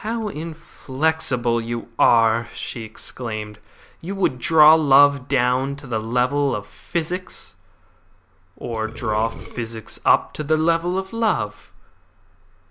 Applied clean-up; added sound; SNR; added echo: none; Burping, eructation; 13 dB; none.